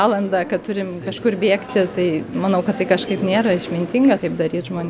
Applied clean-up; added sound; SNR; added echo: none; none; none; none.